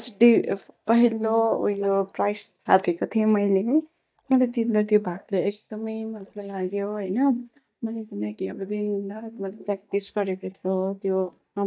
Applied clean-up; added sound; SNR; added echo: neural mask model DeepFilterNet 3.